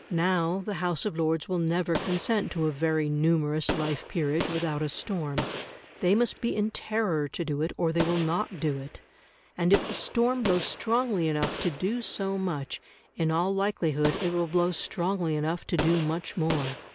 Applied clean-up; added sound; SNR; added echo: none; Gunshot, gunfire; 10 dB; none.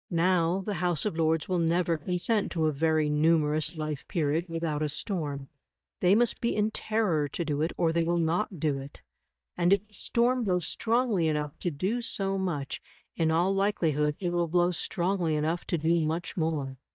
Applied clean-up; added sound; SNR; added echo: neural mask model DeepFilterNet 3.